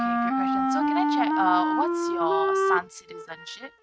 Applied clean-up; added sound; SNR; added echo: neural mask model RNNoise.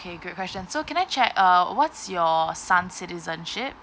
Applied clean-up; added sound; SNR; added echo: none; none; none; none.